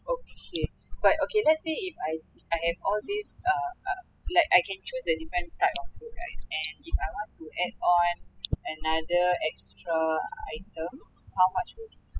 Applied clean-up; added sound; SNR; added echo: classical method spectral subtraction.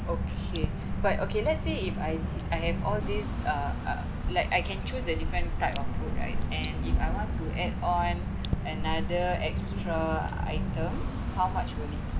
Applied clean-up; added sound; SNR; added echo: none; Drip / Water; -3 dB; none.